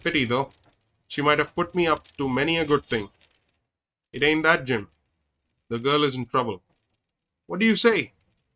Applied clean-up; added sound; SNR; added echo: neural mask model RNNoise.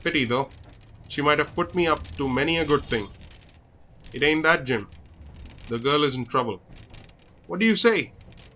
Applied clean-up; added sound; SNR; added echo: none; Vehicle; 19 dB; none.